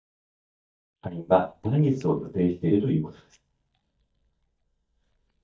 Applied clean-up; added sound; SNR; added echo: neural mask model DeepFilterNet 3.